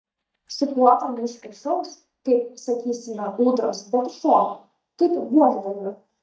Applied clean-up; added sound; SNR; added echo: neural mask model DeepFilterNet 3.